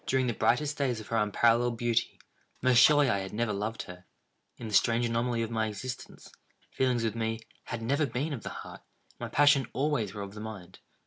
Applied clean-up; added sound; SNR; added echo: none; Zipper (clothing); 16 dB; none.